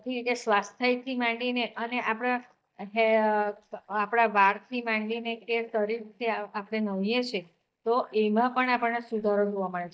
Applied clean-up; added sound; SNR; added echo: neural mask model DeepFilterNet 3.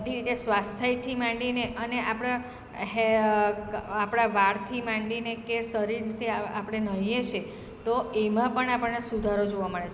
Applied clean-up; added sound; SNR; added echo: none; none; none; none.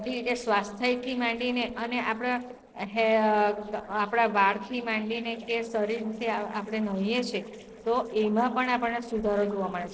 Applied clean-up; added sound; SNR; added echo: neural separator model SepFormer DNS4.